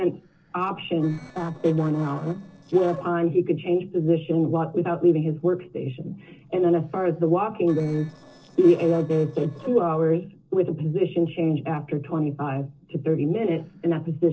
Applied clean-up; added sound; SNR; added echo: neural separator model SepFormer DNS4.